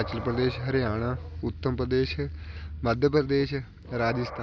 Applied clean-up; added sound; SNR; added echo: none; Animal; 17 dB; none.